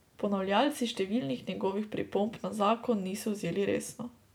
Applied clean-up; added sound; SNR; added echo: none; none; none; none.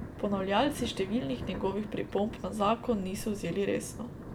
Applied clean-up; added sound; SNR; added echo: none; Thunder; 10 dB; none.